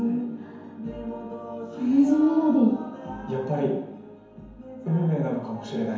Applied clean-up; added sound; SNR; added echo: none; none; none; reverberation time 0.9 s.